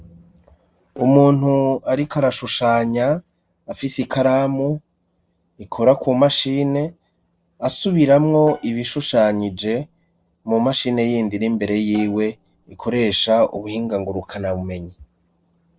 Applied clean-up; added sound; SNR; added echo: neural separator model SepFormer DNS4.